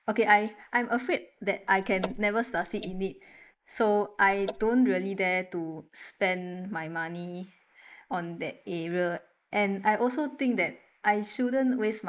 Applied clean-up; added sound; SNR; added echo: neural mask model Resemble Enhance denoiser.